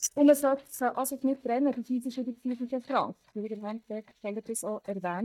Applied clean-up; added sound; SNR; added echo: neural mask model DeepFilterNet 3.